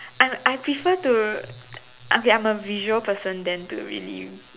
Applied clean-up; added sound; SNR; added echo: none; none; none; none.